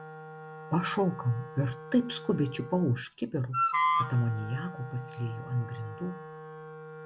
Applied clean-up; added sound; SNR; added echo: none; Wind instrument, woodwind instrument; 5 dB; none.